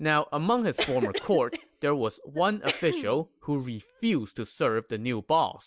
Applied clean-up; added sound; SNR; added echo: none; Cough; 8 dB; none.